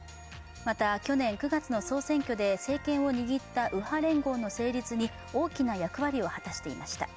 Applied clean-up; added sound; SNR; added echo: none; none; none; none.